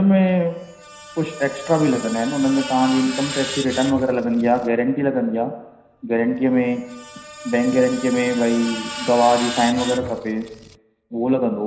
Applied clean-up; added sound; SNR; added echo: none; Screech; 14 dB; reverberation time 0.9 s.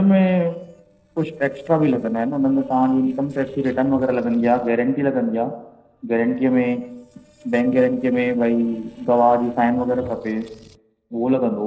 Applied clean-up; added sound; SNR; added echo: neural separator model SepFormer DNS4.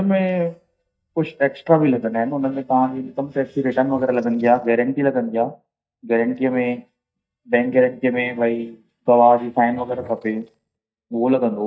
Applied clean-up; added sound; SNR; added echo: neural mask model DeepFilterNet 3.